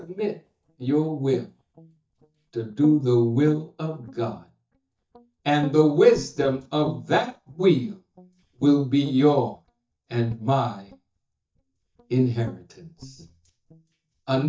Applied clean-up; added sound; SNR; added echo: neural mask model DeepFilterNet 3.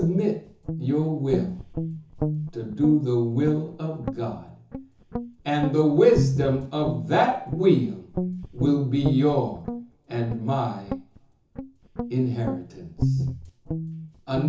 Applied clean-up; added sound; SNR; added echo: none; Guitar; 6 dB; reverberation time 0.6 s.